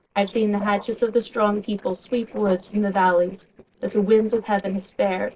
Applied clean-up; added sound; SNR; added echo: neural separator model SepFormer DNS4.